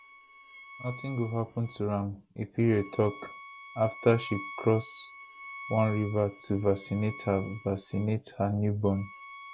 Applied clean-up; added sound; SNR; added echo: none; Bowed string instrument; 15 dB; none.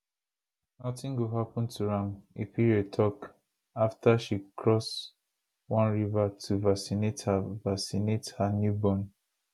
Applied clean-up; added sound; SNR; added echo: none; none; none; none.